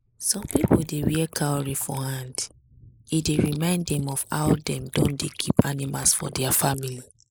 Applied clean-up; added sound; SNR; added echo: neural mask model Resemble Enhance denoiser.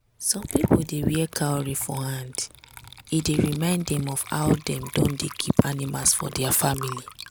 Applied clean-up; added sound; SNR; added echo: none; Water / Liquid; 17 dB; none.